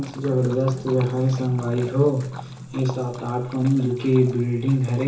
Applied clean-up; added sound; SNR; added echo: none; Splash, splatter; 19 dB; reverberation time 0.7 s.